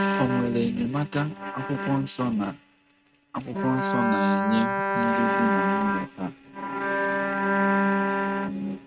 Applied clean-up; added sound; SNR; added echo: neural mask model RNNoise.